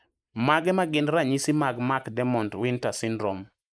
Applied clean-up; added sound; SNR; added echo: neural mask model Resemble Enhance denoiser.